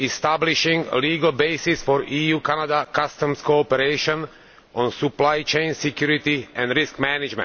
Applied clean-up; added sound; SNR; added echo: none; none; none; none.